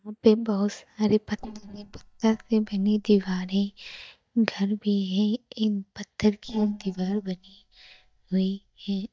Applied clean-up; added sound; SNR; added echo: neural mask model DeepFilterNet 3.